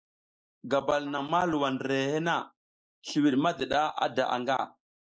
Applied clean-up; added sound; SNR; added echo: neural mask model Resemble Enhance denoiser.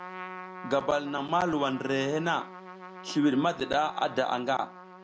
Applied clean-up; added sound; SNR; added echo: none; Trumpet; 15 dB; none.